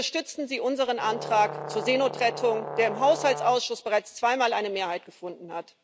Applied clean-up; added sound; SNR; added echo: none; Brass instrument; 10 dB; none.